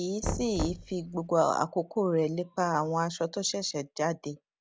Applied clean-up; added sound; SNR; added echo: none; Knock; 10 dB; none.